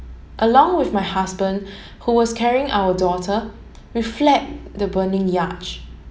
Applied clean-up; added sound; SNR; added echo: none; none; none; none.